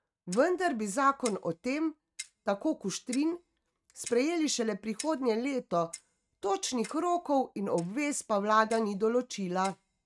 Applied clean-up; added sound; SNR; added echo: neural mask model RNNoise.